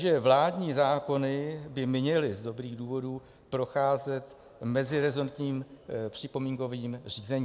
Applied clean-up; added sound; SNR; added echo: none; none; none; none.